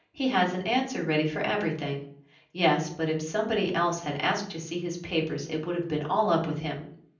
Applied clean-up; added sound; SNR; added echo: none; none; none; reverberation time 0.6 s.